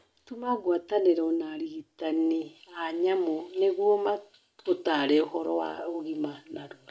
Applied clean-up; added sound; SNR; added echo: none; none; none; none.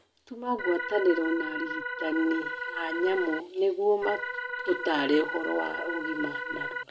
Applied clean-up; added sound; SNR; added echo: none; Organ; 5 dB; none.